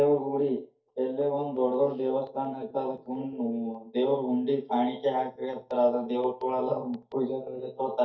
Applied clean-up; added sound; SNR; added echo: neural mask model DeepFilterNet 3.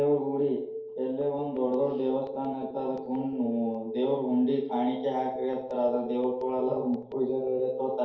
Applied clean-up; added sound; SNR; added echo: none; Telephone; 12 dB; reverberation time 2.4 s.